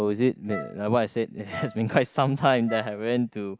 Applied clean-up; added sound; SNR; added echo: none; Wind instrument, woodwind instrument; 16 dB; none.